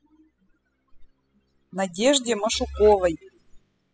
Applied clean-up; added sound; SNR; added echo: classical method spectral subtraction.